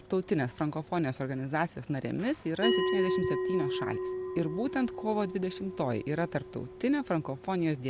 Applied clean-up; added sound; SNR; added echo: none; Bell; 4 dB; none.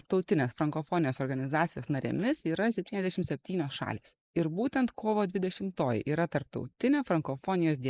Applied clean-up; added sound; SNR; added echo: neural mask model Resemble Enhance denoiser.